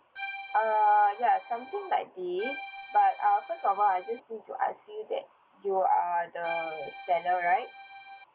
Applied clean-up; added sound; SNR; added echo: none; Accordion; 14 dB; none.